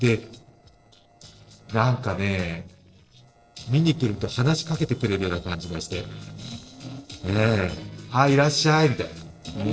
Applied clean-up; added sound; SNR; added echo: neural separator model SepFormer DNS4.